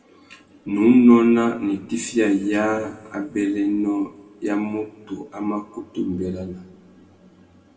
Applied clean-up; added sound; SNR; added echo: none; none; none; reverberation time 1.5 s.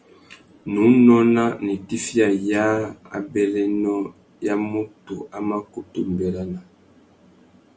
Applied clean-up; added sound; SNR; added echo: none; none; none; none.